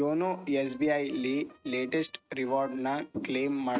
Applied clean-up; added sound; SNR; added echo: neural mask model RNNoise.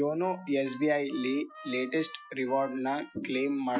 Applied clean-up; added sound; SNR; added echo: classical method Wiener filter.